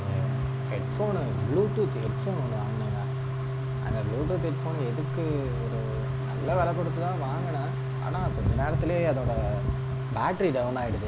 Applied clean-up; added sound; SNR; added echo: none; Organ; 1 dB; none.